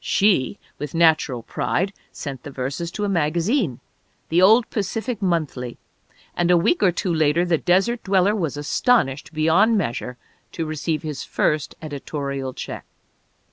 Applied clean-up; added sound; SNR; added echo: none; none; none; none.